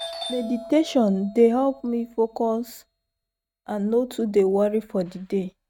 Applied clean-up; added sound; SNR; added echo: neural mask model RNNoise.